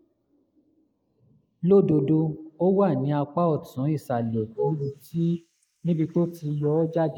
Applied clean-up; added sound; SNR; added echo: neural mask model Resemble Enhance denoiser.